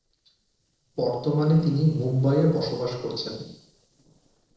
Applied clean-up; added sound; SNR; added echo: neural separator model SepFormer DNS4.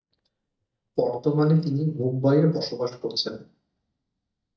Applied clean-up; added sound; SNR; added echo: neural mask model DeepFilterNet 3.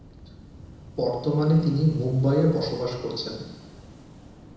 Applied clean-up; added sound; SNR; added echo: none; Waves, surf / Wind; 18 dB; reverberation time 1.0 s.